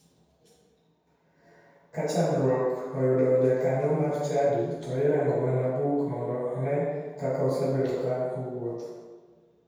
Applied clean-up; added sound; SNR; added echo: none; none; none; reverberation time 1.2 s.